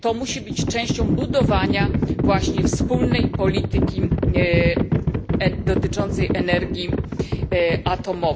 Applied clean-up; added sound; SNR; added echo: none; Livestock, farm animals, working animals; -3 dB; none.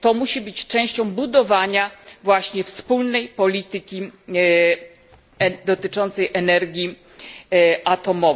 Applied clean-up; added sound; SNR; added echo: none; none; none; none.